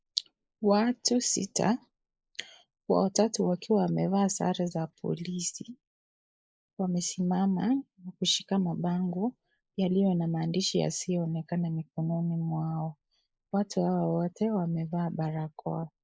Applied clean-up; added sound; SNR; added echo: neural mask model Resemble Enhance denoiser.